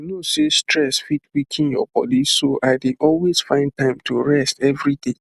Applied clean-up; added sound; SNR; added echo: none; none; none; none.